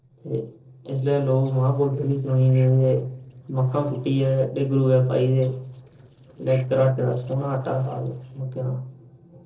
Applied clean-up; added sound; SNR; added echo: neural separator model SepFormer DNS4.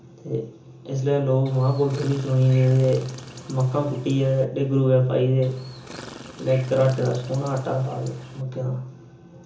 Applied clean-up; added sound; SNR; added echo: none; Chirp, tweet; 19 dB; reverberation time 0.7 s.